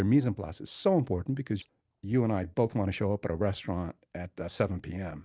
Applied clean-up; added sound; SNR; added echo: none; none; none; none.